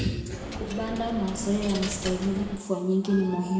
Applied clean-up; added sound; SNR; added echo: none; Coin (dropping); 8 dB; reverberation time 1.0 s.